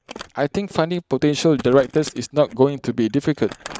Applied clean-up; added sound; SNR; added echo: neural mask model RNNoise.